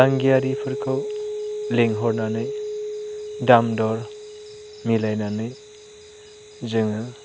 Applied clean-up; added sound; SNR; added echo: none; Telephone; 8 dB; none.